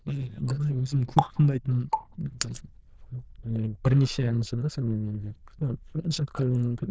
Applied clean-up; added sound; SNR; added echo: neural diffusion model UNIVERSE++.